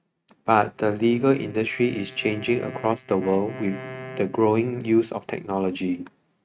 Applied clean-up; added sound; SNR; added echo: neural mask model RNNoise.